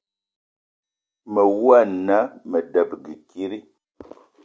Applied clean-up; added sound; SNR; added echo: none; none; none; none.